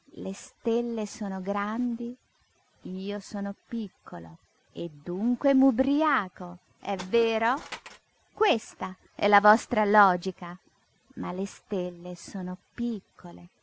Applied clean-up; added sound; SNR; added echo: none; Tools; 15 dB; none.